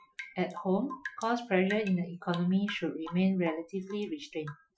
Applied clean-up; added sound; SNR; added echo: classical method Wiener filter.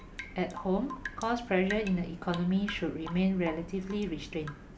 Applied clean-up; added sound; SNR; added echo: none; Drip / Rain; 15 dB; none.